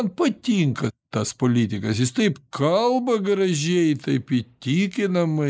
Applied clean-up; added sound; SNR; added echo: neural mask model Resemble Enhance denoiser.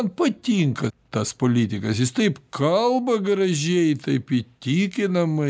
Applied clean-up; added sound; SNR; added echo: none; none; none; none.